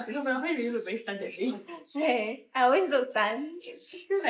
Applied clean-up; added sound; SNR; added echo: neural mask model Resemble Enhance denoiser.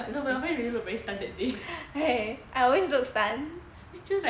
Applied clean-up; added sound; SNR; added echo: none; none; none; none.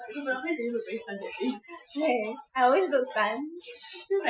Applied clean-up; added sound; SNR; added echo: classical method Wiener filter.